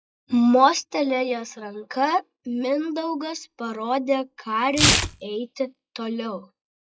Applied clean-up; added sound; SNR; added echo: classical method log-MMSE.